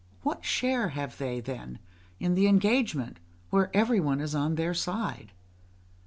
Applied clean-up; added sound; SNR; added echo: none; none; none; none.